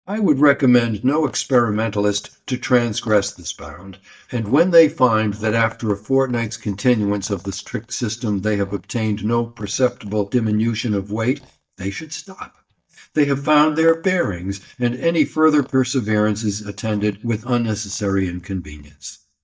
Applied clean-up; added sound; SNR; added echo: neural mask model DeepFilterNet 3.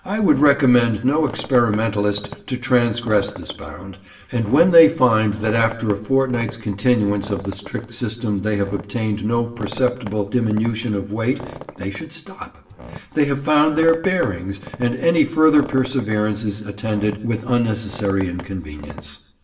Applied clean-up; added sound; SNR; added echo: none; Squeak; 18 dB; reverberation time 0.8 s.